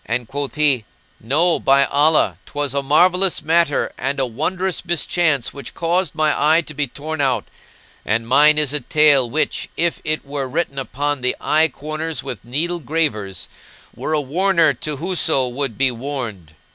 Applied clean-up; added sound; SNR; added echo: none; none; none; none.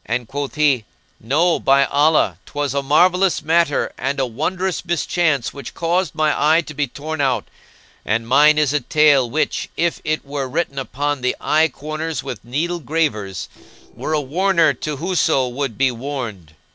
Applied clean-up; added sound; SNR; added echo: neural separator model SepFormer DNS4.